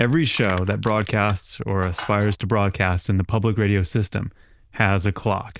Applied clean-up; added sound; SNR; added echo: neural diffusion model UNIVERSE++.